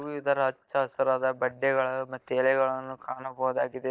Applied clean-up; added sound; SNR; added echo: neural mask model DeepFilterNet 3.